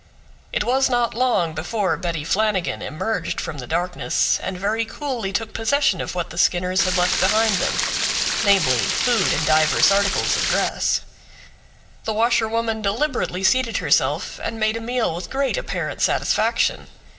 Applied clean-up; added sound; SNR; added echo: none; Stream; 0 dB; reverberation time 0.5 s.